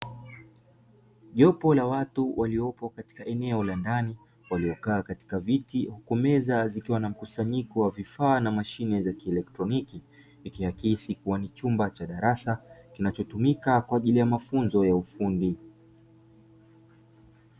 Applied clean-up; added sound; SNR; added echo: none; none; none; none.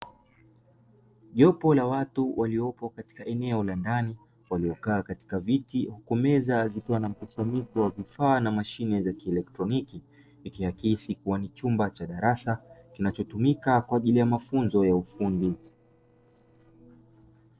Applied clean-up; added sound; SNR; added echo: neural separator model SepFormer DNS4.